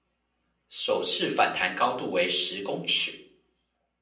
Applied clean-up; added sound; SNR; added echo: none; none; none; reverberation time 0.6 s.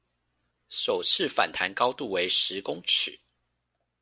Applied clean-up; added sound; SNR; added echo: none; none; none; none.